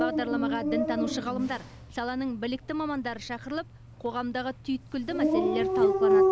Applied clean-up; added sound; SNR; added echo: none; Dog; -4 dB; none.